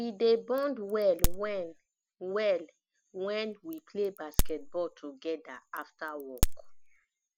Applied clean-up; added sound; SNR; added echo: none; Crack; -1 dB; none.